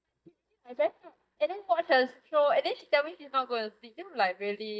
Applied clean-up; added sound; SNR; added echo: neural mask model DeepFilterNet 3.